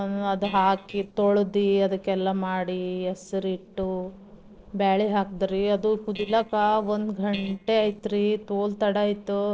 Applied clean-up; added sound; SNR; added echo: neural separator model SepFormer DNS4.